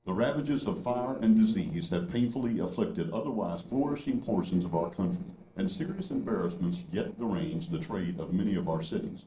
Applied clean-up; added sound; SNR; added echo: neural separator model SepFormer DNS4.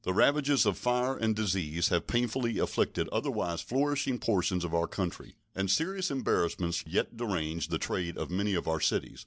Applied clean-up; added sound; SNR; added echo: none; none; none; none.